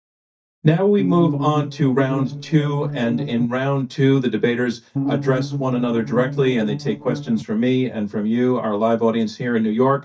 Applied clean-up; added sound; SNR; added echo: neural mask model DeepFilterNet 3.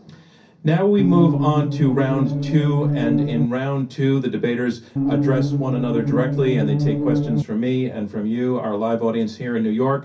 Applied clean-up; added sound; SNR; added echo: none; Musical instrument; 0 dB; reverberation time 0.3 s.